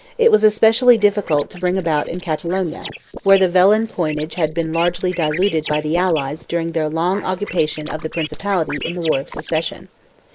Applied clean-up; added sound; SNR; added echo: neural mask model Resemble Enhance denoiser.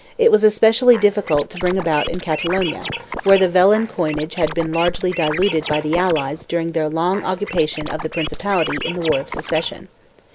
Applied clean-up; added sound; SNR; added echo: none; Scratching (performance technique); 10 dB; none.